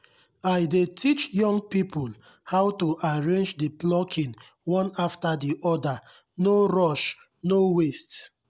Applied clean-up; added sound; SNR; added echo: none; none; none; none.